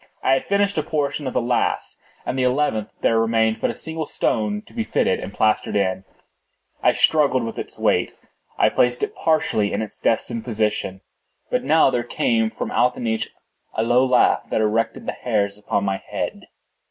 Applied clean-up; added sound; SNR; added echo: neural mask model Resemble Enhance denoiser.